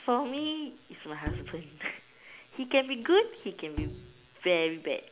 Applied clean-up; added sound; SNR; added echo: none; Bowed string instrument; 10 dB; none.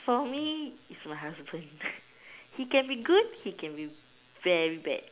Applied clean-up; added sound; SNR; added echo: none; none; none; none.